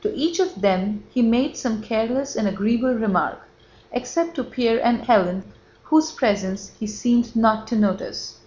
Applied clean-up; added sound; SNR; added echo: none; none; none; none.